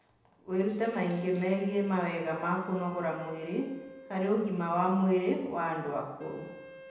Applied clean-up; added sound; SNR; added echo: none; Wind instrument, woodwind instrument; 20 dB; reverberation time 0.9 s.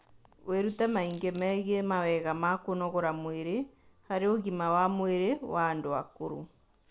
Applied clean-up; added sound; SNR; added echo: none; none; none; none.